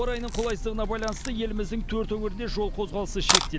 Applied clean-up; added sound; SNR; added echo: none; Camera + Bird / Breathing; 0 dB; none.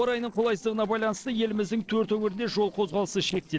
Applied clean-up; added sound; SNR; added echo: neural separator model SepFormer DNS4.